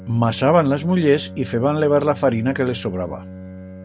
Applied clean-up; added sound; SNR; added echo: none; Bowed string instrument; 15 dB; none.